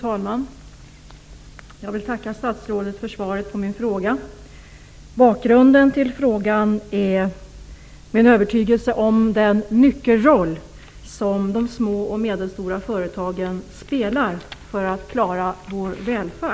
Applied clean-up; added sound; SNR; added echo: none; none; none; none.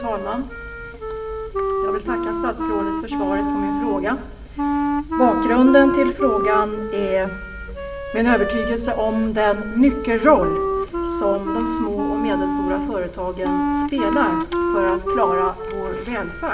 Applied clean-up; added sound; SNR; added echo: none; Wind instrument, woodwind instrument; 2 dB; reverberation time 1.4 s.